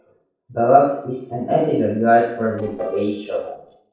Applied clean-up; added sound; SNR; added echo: neural separator model SepFormer DNS4.